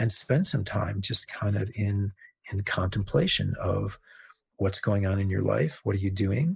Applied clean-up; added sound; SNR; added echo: neural mask model Resemble Enhance denoiser.